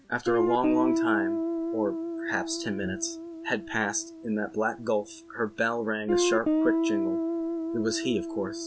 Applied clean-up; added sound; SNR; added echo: none; Guitar; -1 dB; none.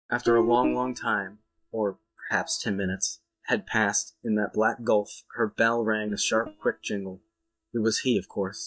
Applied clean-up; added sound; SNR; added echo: neural mask model DeepFilterNet 3.